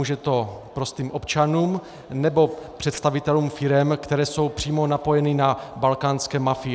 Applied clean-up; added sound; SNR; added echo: none; none; none; none.